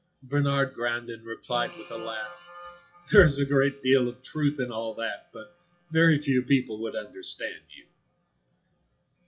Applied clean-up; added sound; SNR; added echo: classical method WPE with log-MMSE.